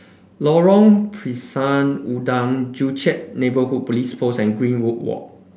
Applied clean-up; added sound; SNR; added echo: none; none; none; none.